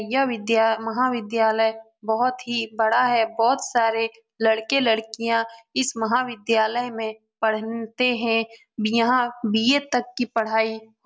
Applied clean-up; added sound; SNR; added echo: none; none; none; none.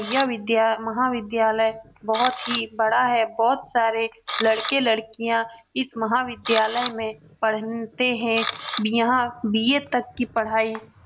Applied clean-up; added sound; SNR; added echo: none; Camera; 9 dB; none.